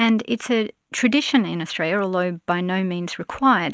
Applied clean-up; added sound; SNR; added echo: none; none; none; none.